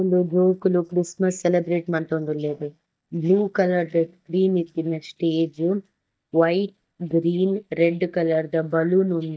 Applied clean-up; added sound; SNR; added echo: neural mask model DeepFilterNet 3.